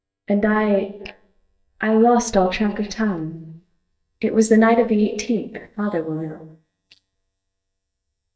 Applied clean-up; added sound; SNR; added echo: neural mask model DeepFilterNet 3.